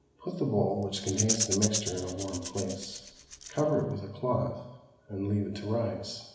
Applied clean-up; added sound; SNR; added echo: none; Rattle / Rattle (instrument); 5 dB; reverberation time 1.0 s.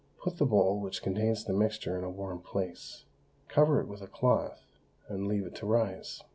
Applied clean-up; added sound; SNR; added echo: none; none; none; none.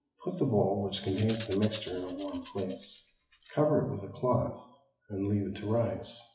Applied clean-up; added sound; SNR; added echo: classical method WPE with log-MMSE.